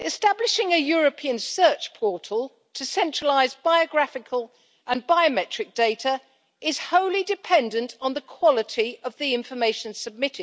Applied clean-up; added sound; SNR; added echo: none; none; none; none.